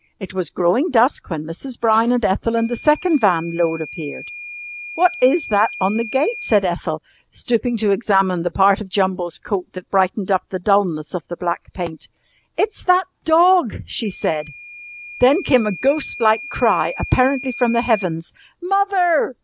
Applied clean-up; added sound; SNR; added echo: none; Microwave oven / Alarm; 18 dB; none.